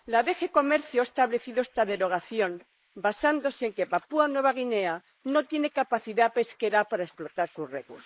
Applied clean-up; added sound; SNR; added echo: neural mask model Resemble Enhance denoiser.